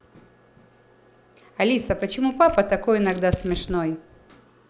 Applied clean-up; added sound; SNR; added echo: none; Tearing; 16 dB; none.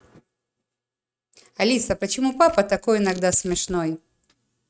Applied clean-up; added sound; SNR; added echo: neural mask model RNNoise.